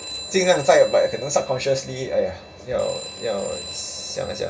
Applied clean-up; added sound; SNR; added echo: none; Telephone; 14 dB; reverberation time 0.2 s.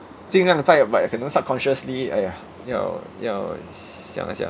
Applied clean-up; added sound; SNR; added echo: none; none; none; none.